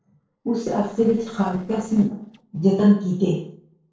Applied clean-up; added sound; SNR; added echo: neural separator model SepFormer DNS4.